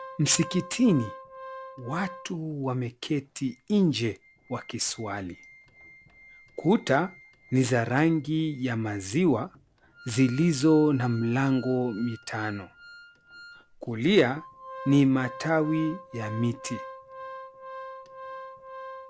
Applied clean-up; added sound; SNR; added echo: none; Organ; 17 dB; none.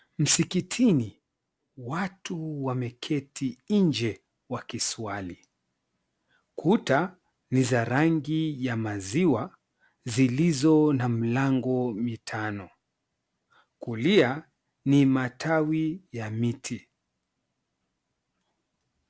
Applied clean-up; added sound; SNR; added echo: none; none; none; none.